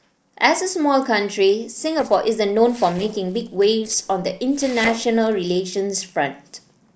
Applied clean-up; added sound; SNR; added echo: neural separator model SepFormer DNS4.